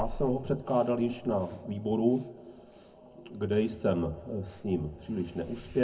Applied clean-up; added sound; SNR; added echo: none; Breathing; 15 dB; reverberation time 0.3 s.